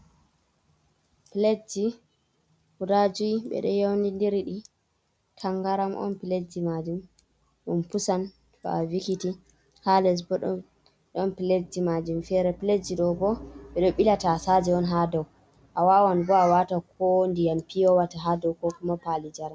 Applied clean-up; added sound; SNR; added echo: none; none; none; none.